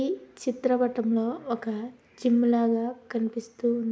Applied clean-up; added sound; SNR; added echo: none; none; none; none.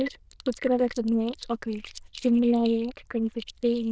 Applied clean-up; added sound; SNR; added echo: neural diffusion model UNIVERSE++.